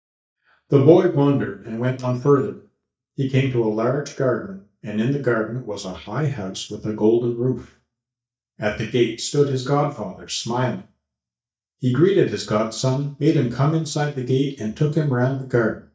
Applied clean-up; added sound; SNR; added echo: neural mask model DeepFilterNet 3.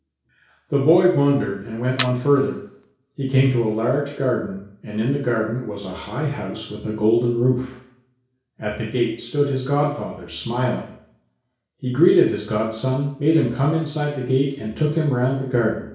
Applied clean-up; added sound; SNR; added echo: none; Camera; 9 dB; reverberation time 0.6 s.